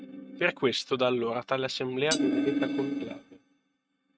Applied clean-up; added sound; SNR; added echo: neural mask model RNNoise.